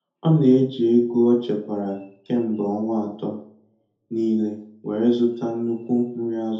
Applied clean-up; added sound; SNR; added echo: none; none; none; reverberation time 0.5 s.